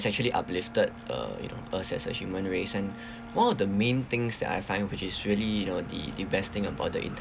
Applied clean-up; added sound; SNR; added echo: none; Bowed string instrument; 16 dB; none.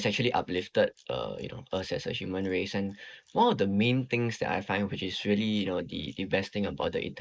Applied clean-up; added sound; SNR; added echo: neural mask model Resemble Enhance denoiser.